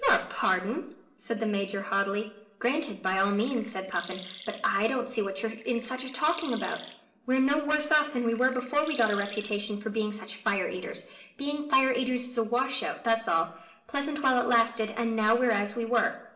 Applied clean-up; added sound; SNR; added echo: neural separator model SepFormer DNS4.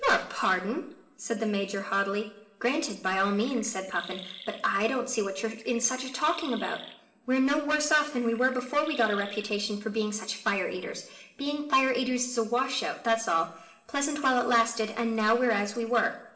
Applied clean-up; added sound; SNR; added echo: none; Chirp, tweet; 17 dB; reverberation time 0.8 s.